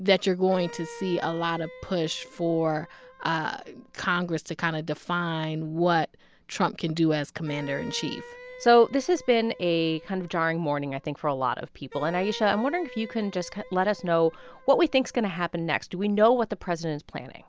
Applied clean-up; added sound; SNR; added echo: none; Wind instrument, woodwind instrument; 19 dB; none.